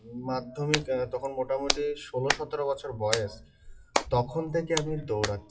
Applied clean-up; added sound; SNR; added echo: classical method WPE with log-MMSE.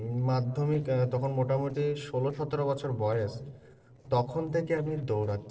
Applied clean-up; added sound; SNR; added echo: neural separator model SepFormer DNS4.